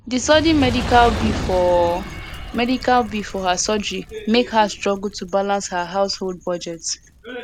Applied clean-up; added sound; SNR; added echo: none; Fire; 10 dB; none.